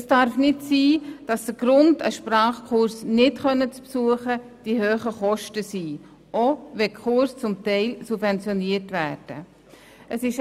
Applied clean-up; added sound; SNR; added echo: none; none; none; none.